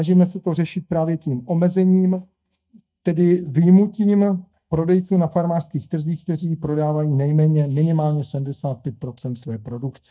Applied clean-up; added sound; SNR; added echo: neural mask model DeepFilterNet 3.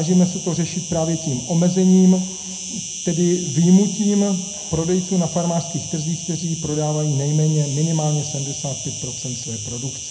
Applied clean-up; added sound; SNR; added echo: none; Insect; 10 dB; reverberation time 0.4 s.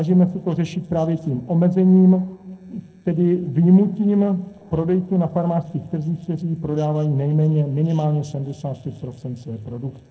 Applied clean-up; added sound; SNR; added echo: neural separator model SepFormer DNS4.